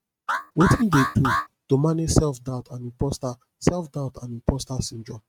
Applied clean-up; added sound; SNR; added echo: neural mask model RNNoise.